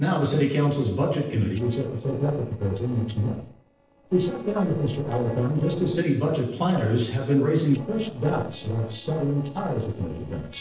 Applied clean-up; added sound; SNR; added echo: neural separator model SepFormer DNS4.